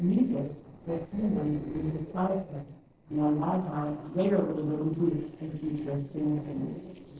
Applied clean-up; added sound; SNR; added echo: neural separator model SepFormer DNS4.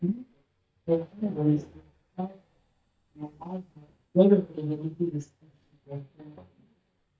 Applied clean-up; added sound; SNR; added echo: neural mask model DeepFilterNet 3.